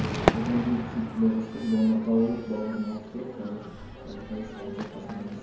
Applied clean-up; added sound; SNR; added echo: none; Crowd / Fireworks; 5 dB; reverberation time 0.9 s.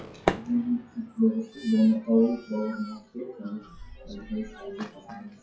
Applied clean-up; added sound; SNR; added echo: classical method WPE with log-MMSE.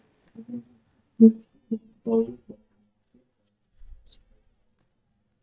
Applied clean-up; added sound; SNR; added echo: neural mask model DeepFilterNet 3.